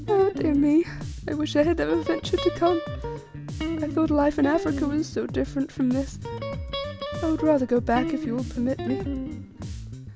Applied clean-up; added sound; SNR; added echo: none; Bass guitar + Guitar; 7 dB; none.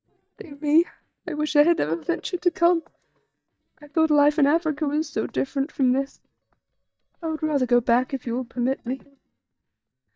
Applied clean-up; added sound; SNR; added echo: neural mask model DeepFilterNet 3.